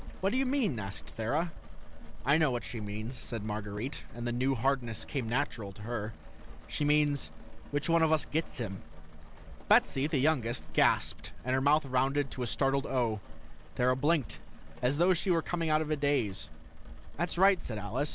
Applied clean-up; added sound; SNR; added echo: none; Rain; 8 dB; none.